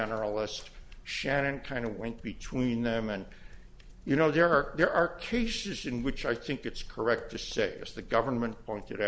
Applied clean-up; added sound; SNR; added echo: none; none; none; none.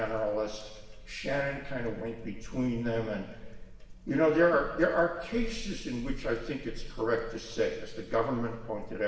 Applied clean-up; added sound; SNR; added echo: none; none; none; reverberation time 1.3 s.